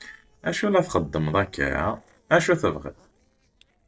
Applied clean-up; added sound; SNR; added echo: neural separator model SepFormer DNS4.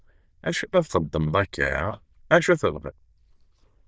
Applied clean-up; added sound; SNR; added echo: neural diffusion model UNIVERSE++.